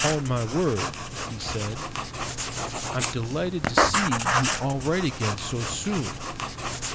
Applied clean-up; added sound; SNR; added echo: none; Writing; 0 dB; none.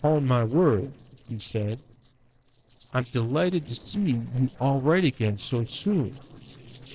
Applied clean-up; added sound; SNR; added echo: neural separator model SepFormer DNS4.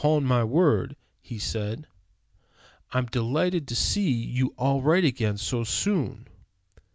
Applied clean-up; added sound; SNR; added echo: none; none; none; none.